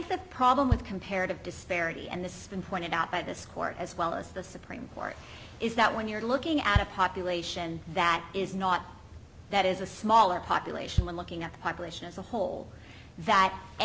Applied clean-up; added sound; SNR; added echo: none; Bass drum; 8 dB; none.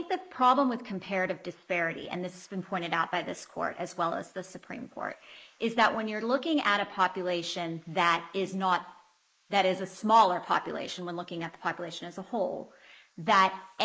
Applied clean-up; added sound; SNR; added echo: neural mask model Resemble Enhance denoiser.